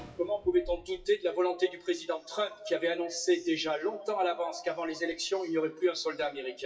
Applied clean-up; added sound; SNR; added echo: classical method WPE with log-MMSE.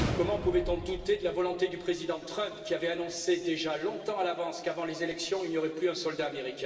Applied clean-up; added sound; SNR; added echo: none; Gunshot, gunfire; 10 dB; reverberation time 2.5 s.